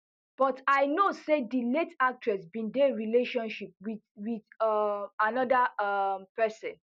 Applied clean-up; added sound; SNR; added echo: none; none; none; none.